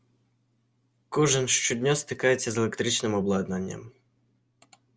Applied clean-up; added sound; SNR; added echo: none; none; none; none.